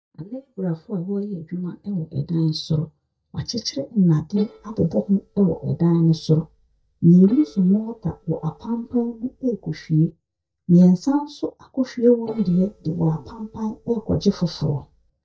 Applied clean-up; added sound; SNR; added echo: neural mask model DeepFilterNet 3.